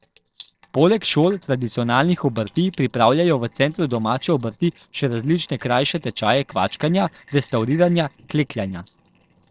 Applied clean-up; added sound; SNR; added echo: neural separator model SepFormer DNS4.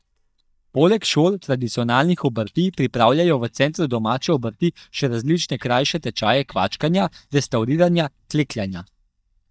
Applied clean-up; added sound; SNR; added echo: neural mask model DeepFilterNet 3.